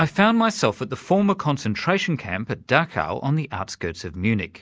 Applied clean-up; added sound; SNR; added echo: none; none; none; none.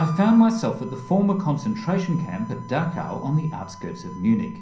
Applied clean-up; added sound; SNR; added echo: none; Harmonica; 19 dB; reverberation time 0.6 s.